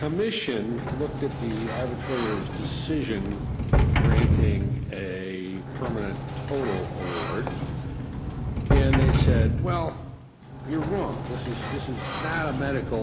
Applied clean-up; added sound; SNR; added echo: none; Sliding door; -4 dB; none.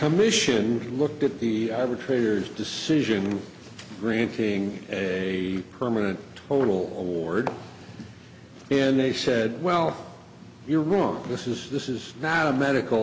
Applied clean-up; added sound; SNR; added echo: none; none; none; none.